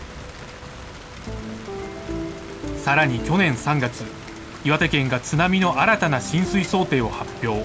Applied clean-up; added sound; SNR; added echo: none; Rain; 15 dB; none.